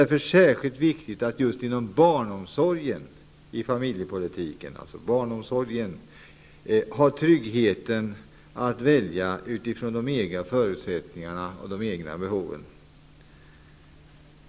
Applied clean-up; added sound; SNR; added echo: none; none; none; none.